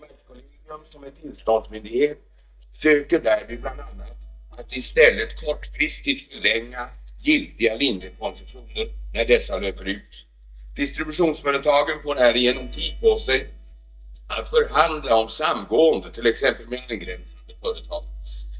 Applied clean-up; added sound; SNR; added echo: neural mask model DeepFilterNet 3.